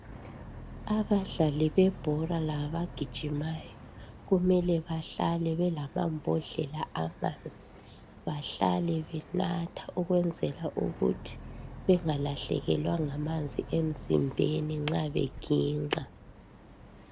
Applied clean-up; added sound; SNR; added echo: none; Boat, Water vehicle; 15 dB; none.